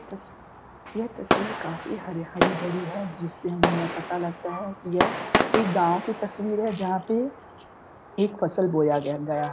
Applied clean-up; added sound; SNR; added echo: none; Fireworks; 2 dB; none.